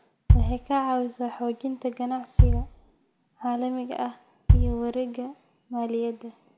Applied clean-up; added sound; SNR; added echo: none; Bass drum; -4 dB; none.